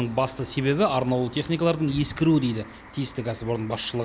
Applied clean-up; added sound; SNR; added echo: none; none; none; none.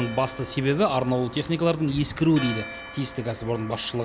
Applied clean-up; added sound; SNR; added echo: none; Church bell; 15 dB; none.